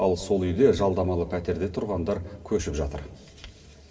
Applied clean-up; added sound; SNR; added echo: none; none; none; reverberation time 2.1 s.